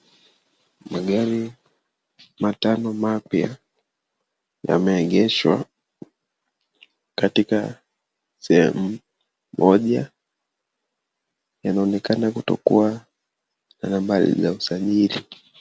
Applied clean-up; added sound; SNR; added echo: none; none; none; none.